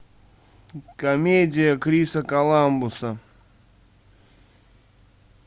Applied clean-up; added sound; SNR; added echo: none; none; none; none.